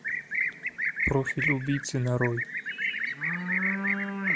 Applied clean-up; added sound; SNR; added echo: none; Livestock, farm animals, working animals; -2 dB; none.